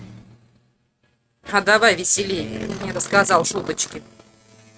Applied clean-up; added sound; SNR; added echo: neural mask model RNNoise.